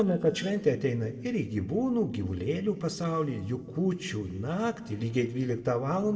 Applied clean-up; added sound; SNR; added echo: neural separator model SepFormer DNS4.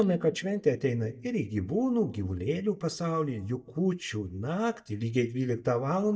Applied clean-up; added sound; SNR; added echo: neural mask model DeepFilterNet 3.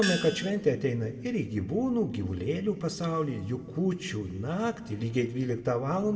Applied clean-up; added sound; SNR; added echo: none; Gong; 4 dB; reverberation time 1.2 s.